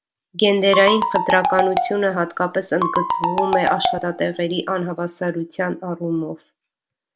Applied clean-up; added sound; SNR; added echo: none; Marimba, xylophone; 2 dB; none.